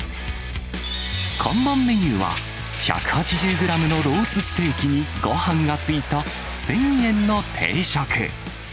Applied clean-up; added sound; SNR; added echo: none; none; none; none.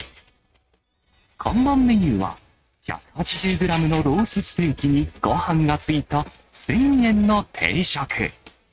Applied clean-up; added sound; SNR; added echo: neural mask model RNNoise.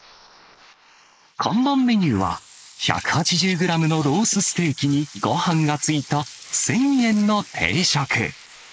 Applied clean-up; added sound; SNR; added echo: neural mask model Resemble Enhance denoiser.